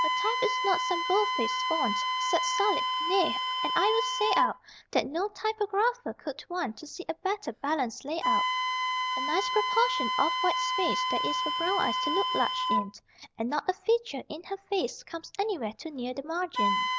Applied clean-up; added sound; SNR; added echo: none; Wind instrument, woodwind instrument; 0 dB; none.